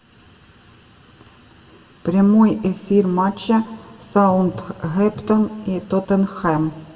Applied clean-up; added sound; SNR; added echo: none; none; none; reverberation time 0.9 s.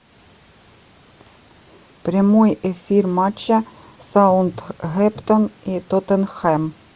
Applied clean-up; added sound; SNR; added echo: none; none; none; none.